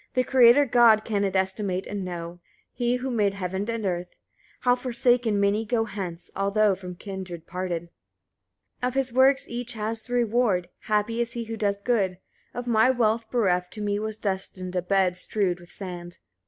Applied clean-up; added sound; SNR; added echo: none; none; none; none.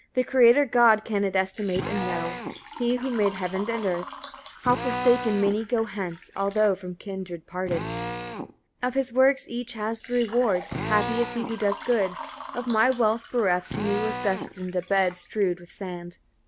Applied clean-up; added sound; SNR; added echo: none; Water / Liquid + Drill; 10 dB; none.